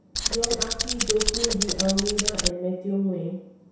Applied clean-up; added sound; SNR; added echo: none; Tools; -2 dB; reverberation time 0.7 s.